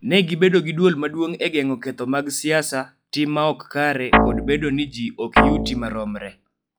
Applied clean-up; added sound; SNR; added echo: classical method log-MMSE.